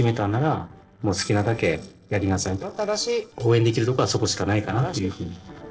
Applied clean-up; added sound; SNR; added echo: neural separator model SepFormer DNS4.